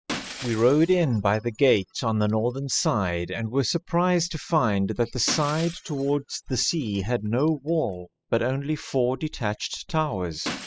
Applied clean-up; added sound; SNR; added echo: classical method spectral subtraction.